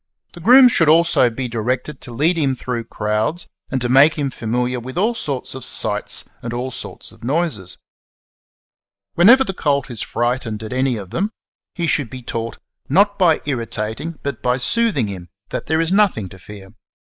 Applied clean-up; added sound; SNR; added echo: neural mask model Resemble Enhance denoiser.